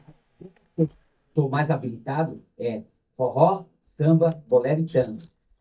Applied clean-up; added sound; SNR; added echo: neural mask model DeepFilterNet 3.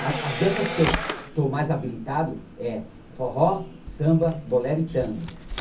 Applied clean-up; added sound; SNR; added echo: none; Camera; 7 dB; reverberation time 0.3 s.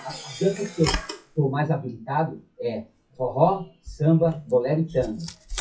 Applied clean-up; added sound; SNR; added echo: classical method WPE with log-MMSE.